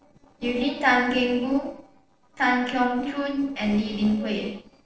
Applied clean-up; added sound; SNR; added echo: neural separator model SepFormer DNS4.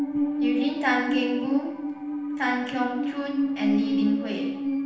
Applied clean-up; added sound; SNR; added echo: none; Musical instrument; -1 dB; reverberation time 0.9 s.